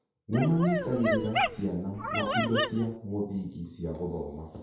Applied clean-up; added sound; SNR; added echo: none; Dog; 1 dB; reverberation time 0.8 s.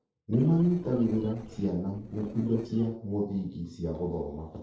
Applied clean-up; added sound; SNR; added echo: neural separator model SepFormer DNS4.